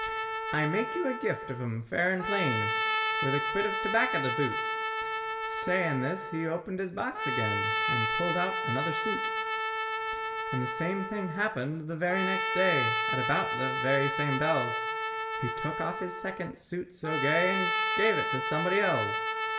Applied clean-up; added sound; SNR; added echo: none; Trumpet; 0 dB; reverberation time 0.7 s.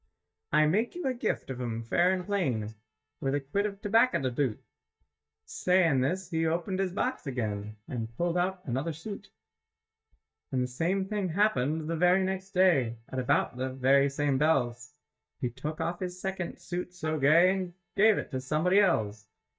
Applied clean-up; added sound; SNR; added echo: neural mask model DeepFilterNet 3.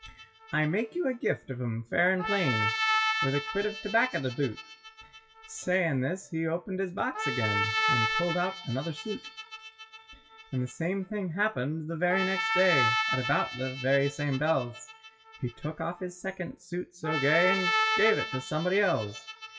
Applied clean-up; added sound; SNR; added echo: classical method WPE with log-MMSE.